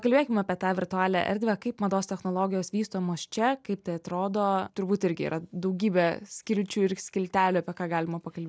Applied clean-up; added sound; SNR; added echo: none; none; none; none.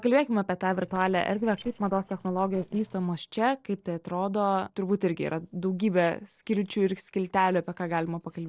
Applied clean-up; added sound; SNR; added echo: neural separator model SepFormer DNS4.